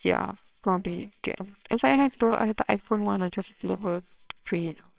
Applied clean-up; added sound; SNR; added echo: neural separator model SepFormer WHAMR!.